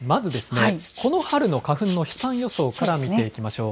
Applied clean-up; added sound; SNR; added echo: none; Rattle (instrument); 19 dB; none.